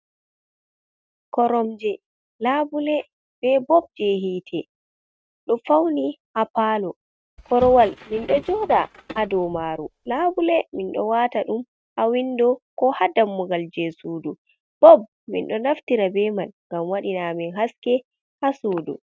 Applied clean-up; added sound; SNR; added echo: neural mask model RNNoise.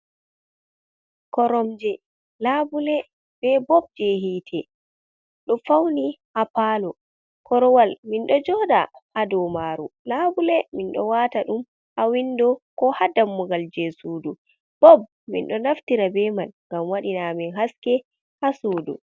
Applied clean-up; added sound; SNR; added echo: none; none; none; none.